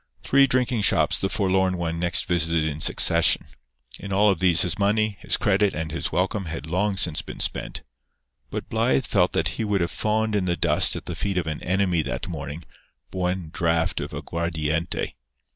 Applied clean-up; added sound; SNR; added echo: none; none; none; none.